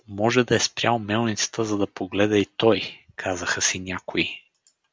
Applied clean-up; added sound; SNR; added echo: none; none; none; none.